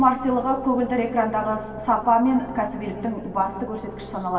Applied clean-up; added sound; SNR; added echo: none; Organ; 17 dB; reverberation time 2.1 s.